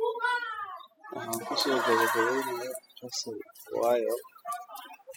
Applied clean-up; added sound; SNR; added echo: classical method spectral subtraction.